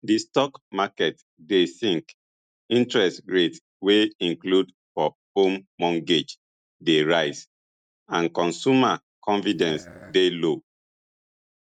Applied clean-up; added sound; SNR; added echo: neural mask model RNNoise.